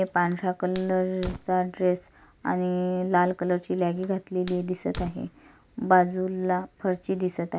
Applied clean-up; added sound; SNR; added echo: none; Fire; 17 dB; none.